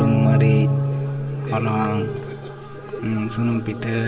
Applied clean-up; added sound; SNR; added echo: none; Bowed string instrument; 0 dB; reverberation time 2.2 s.